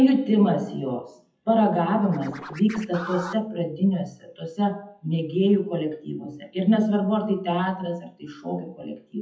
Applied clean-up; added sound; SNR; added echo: classical method WPE with log-MMSE.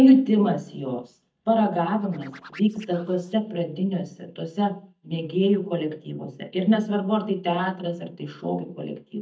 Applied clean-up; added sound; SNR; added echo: neural mask model DeepFilterNet 3.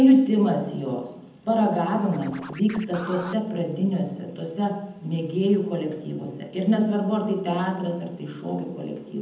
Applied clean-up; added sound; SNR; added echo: none; Scratching (performance technique); 15 dB; reverberation time 0.8 s.